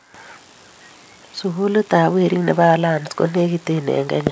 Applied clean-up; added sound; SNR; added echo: none; none; none; none.